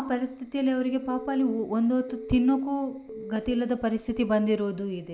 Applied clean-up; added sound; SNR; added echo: none; Telephone; 14 dB; none.